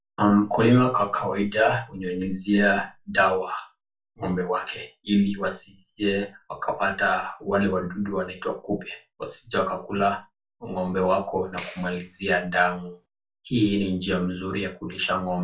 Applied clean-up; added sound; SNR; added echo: none; Clapping; 17 dB; reverberation time 0.2 s.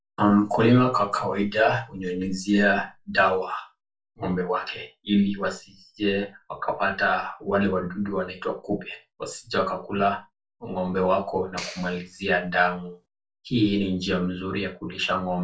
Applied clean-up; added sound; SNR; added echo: neural separator model SepFormer DNS4.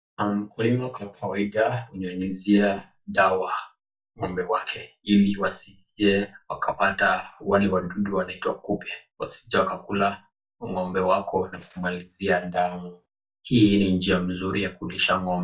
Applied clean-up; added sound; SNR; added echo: neural mask model DeepFilterNet 3.